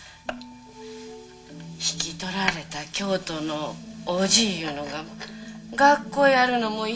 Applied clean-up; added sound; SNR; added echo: none; none; none; reverberation time 0.3 s.